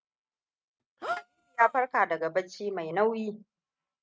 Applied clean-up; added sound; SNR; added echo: neural mask model RNNoise.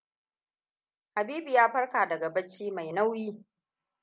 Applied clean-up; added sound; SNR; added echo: none; none; none; none.